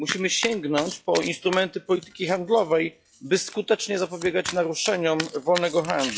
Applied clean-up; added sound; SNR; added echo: classical method log-MMSE.